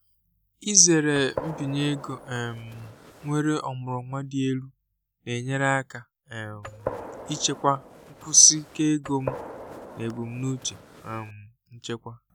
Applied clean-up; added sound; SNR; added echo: none; Gunshot, gunfire; 13 dB; none.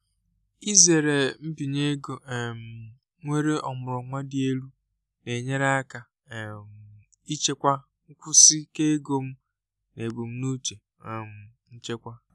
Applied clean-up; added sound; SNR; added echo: none; none; none; none.